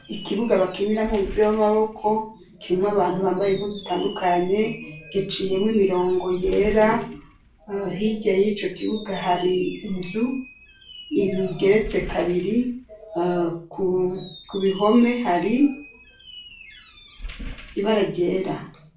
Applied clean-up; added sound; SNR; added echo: none; Squeak; 17 dB; reverberation time 0.3 s.